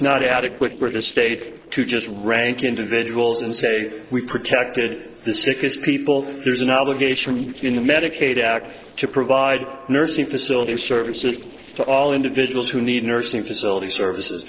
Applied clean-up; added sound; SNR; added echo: neural separator model SepFormer DNS4.